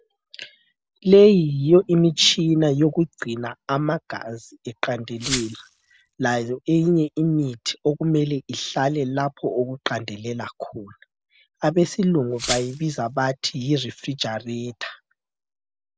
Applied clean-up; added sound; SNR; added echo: none; Glass; 10 dB; none.